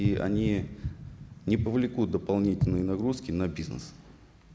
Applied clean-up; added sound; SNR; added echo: none; none; none; none.